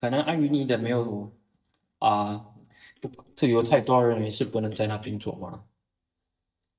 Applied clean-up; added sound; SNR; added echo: neural mask model DeepFilterNet 3.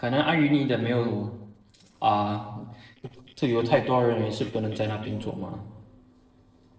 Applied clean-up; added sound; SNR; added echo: neural separator model SepFormer DNS4.